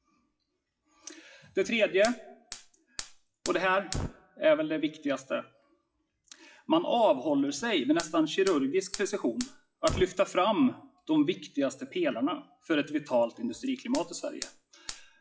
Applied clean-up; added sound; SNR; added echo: classical method WPE with log-MMSE.